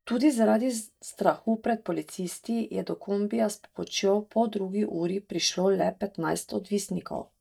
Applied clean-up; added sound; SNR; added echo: neural mask model DeepFilterNet 3.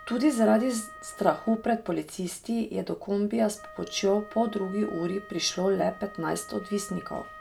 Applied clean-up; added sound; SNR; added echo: none; Wind instrument, woodwind instrument; 19 dB; none.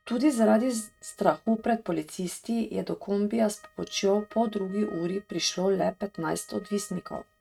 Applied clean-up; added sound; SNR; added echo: neural mask model RNNoise.